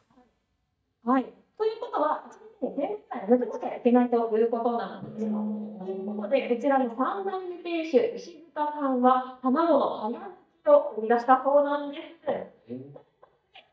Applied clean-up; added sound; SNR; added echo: neural mask model DeepFilterNet 3.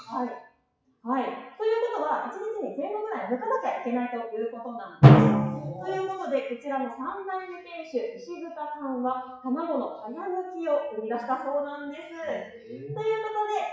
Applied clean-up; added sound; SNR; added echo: classical method WPE with log-MMSE.